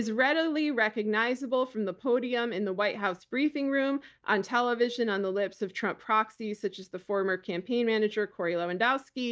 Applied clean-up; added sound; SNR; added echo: none; none; none; none.